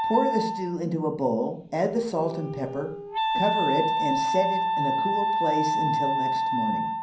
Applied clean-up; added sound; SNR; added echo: none; Wind instrument, woodwind instrument; -1 dB; reverberation time 0.6 s.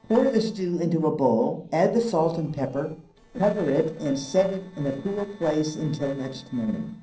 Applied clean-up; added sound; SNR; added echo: neural separator model SepFormer DNS4.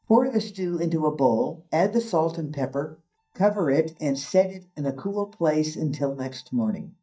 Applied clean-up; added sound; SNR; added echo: neural mask model DeepFilterNet 3.